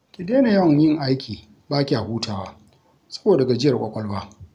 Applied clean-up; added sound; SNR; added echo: none; none; none; none.